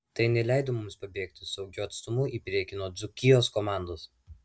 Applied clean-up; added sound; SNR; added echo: none; none; none; none.